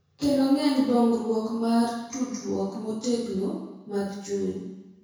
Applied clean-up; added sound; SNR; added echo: none; none; none; reverberation time 1.0 s.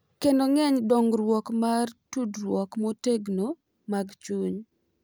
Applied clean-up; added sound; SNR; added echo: none; none; none; none.